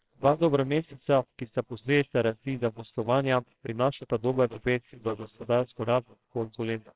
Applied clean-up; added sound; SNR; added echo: neural separator model SepFormer WHAMR!.